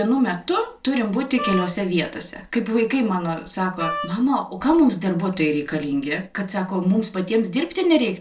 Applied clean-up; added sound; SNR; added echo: none; Wind instrument, woodwind instrument; 8 dB; reverberation time 0.2 s.